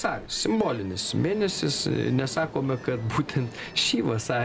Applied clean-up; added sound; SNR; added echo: none; Ocean; 16 dB; none.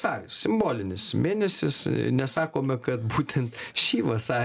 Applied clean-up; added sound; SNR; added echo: none; none; none; none.